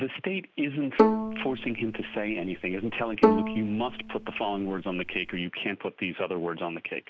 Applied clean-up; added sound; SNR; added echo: none; Bowed string instrument; -3 dB; none.